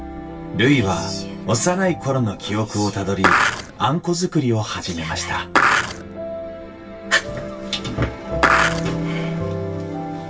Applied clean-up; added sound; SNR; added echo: none; Skateboard; -4 dB; reverberation time 0.1 s.